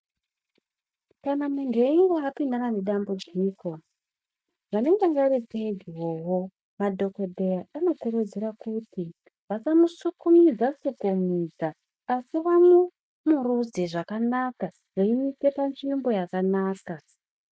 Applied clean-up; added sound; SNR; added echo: neural mask model DeepFilterNet 3.